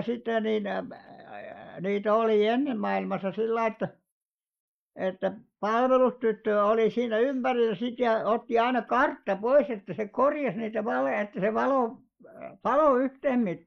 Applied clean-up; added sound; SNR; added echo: neural mask model Resemble Enhance denoiser.